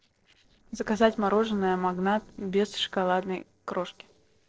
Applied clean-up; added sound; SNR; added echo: neural separator model SepFormer DNS4.